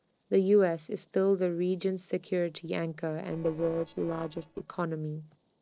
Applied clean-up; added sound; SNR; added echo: neural separator model SepFormer DNS4.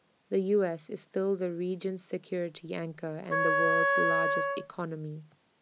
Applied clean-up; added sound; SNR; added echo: none; Wind instrument, woodwind instrument; -4 dB; none.